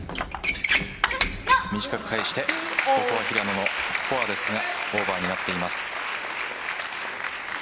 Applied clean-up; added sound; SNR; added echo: none; none; none; none.